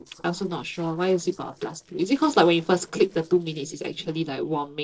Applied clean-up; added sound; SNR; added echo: neural separator model SepFormer DNS4.